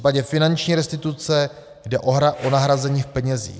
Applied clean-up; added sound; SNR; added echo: none; Whoosh, swoosh, swish; 20 dB; none.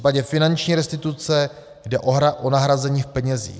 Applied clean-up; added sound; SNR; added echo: none; none; none; none.